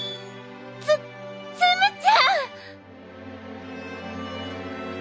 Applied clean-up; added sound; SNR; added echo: none; none; none; none.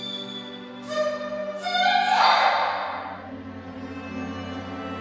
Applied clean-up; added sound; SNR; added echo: none; none; none; reverberation time 2.1 s.